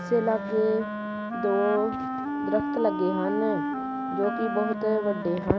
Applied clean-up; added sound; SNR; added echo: none; Wind instrument, woodwind instrument; 4 dB; none.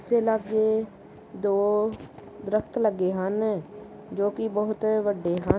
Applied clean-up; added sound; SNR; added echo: none; none; none; none.